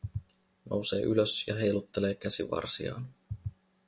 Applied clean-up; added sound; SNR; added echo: none; none; none; none.